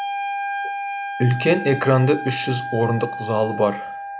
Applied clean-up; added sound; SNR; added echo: none; Wind instrument, woodwind instrument; 7 dB; none.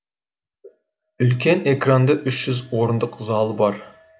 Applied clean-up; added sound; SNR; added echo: none; none; none; none.